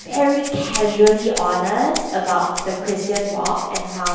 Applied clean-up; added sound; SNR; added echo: none; Rattle (instrument); 11 dB; reverberation time 1.2 s.